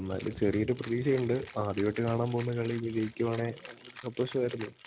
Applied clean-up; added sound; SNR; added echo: none; Rattle (instrument); 20 dB; none.